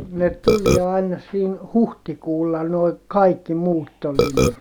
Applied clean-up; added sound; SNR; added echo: none; Burping, eructation; -3 dB; none.